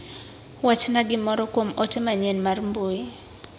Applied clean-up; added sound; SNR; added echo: none; none; none; none.